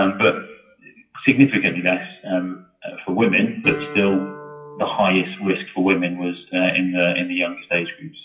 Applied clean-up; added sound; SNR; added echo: classical method WPE with log-MMSE.